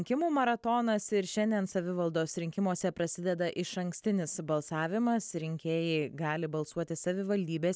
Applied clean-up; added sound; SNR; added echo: none; none; none; none.